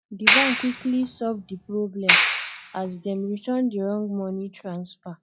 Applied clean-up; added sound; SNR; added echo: classical method log-MMSE.